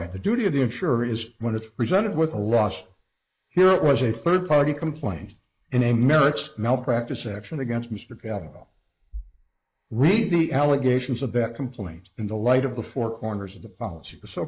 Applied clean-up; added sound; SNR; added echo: neural mask model Resemble Enhance denoiser.